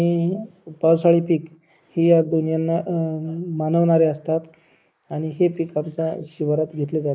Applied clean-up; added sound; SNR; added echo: neural mask model Resemble Enhance denoiser.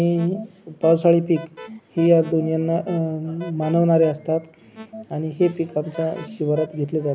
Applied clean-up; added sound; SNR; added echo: none; Alarm; 18 dB; none.